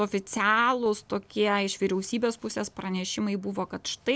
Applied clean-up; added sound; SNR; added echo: none; none; none; none.